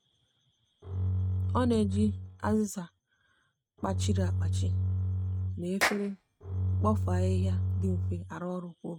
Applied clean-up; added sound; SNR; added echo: neural mask model RNNoise.